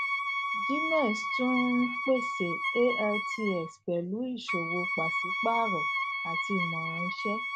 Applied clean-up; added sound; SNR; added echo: none; Wind instrument, woodwind instrument; 1 dB; none.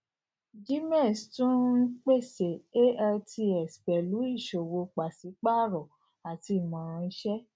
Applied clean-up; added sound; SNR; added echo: none; none; none; none.